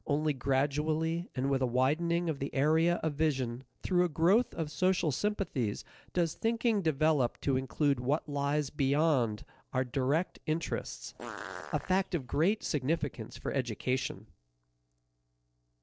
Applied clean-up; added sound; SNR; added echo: neural separator model SepFormer DNS4.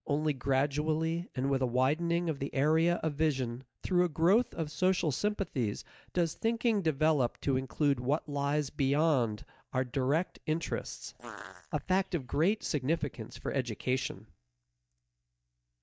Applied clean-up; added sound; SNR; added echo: neural mask model DeepFilterNet 3.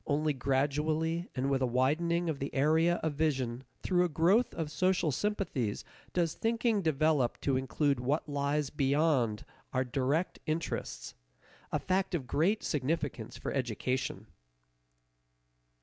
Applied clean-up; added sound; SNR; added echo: none; none; none; none.